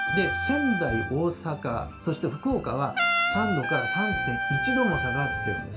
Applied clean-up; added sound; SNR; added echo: none; Trumpet; 1 dB; reverberation time 0.3 s.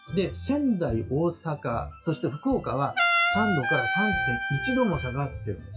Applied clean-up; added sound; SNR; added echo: classical method WPE with log-MMSE.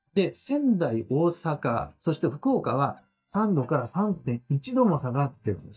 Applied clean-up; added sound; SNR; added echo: neural mask model DeepFilterNet 3.